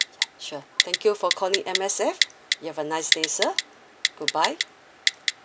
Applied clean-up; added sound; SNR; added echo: none; Typing; -1 dB; none.